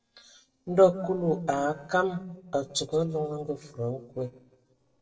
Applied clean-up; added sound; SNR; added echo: neural separator model SepFormer DNS4.